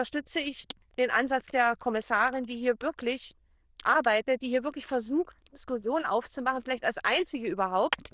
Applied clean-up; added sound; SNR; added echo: neural diffusion model UNIVERSE++.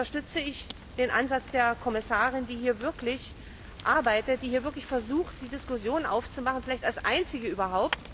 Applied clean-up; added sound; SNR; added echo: none; Fire; 14 dB; none.